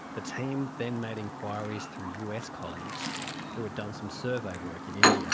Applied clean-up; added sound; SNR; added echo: none; Chirp, tweet; -3 dB; none.